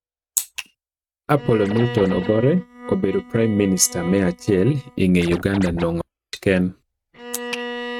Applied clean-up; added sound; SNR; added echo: neural mask model RNNoise.